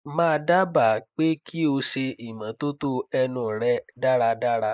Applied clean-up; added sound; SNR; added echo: neural mask model Resemble Enhance denoiser.